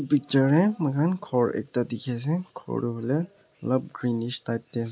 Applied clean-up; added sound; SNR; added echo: none; none; none; none.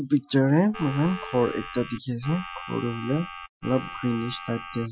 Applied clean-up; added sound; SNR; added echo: classical method Wiener filter.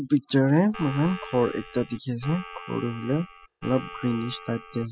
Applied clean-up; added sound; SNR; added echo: classical method spectral subtraction.